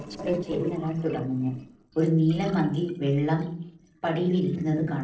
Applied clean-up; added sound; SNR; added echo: neural separator model SepFormer DNS4.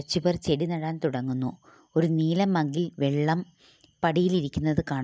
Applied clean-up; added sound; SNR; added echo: none; none; none; none.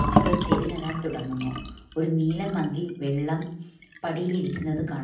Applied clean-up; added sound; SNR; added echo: none; Fill (with liquid); 2 dB; reverberation time 0.6 s.